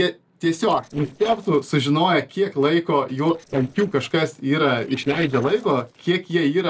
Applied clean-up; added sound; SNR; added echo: neural separator model SepFormer DNS4.